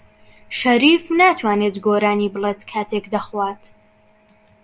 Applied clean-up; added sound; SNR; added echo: none; none; none; none.